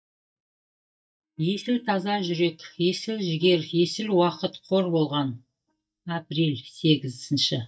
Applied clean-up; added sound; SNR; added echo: neural mask model DeepFilterNet 3.